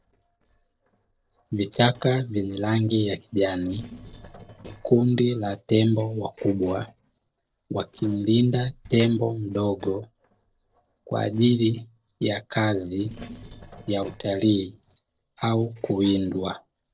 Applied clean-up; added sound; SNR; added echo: neural separator model SepFormer DNS4.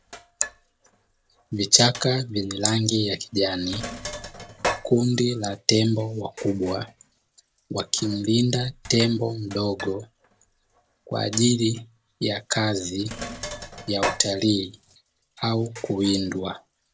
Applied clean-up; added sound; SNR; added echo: none; Sink (filling or washing); 13 dB; none.